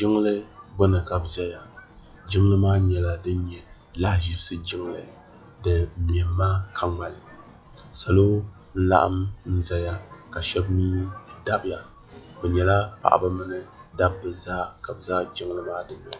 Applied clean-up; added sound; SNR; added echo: classical method log-MMSE.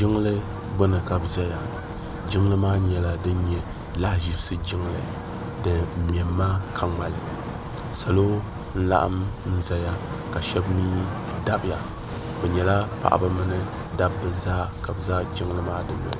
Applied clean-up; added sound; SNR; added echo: none; Wind; 7 dB; none.